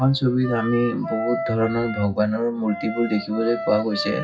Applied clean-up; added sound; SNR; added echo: classical method WPE with log-MMSE.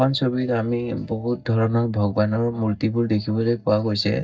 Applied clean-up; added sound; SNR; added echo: neural mask model DeepFilterNet 3.